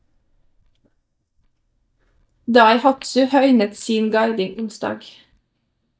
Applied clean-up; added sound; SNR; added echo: neural mask model DeepFilterNet 3.